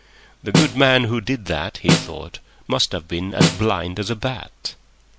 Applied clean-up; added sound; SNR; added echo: none; Snare drum; -1 dB; none.